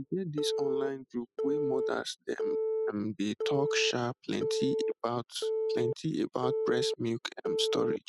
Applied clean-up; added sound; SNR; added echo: classical method spectral subtraction.